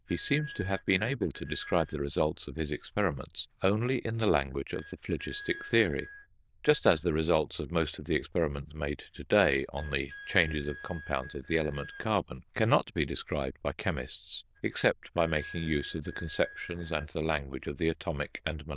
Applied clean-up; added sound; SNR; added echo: neural diffusion model UNIVERSE++.